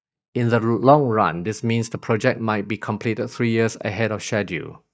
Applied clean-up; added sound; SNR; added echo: neural mask model DeepFilterNet 3.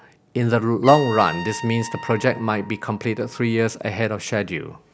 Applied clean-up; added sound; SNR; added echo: none; Trumpet; 15 dB; none.